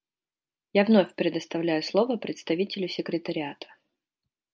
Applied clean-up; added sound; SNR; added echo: none; none; none; none.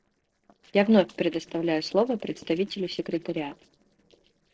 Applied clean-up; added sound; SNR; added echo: neural separator model SepFormer DNS4.